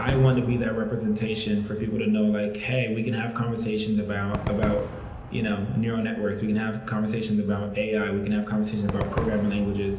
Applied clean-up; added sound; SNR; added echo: none; Crowd / Cheering / Fireworks; 11 dB; reverberation time 0.9 s.